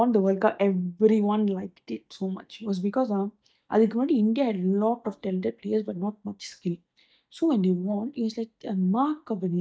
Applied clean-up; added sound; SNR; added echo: neural mask model DeepFilterNet 3.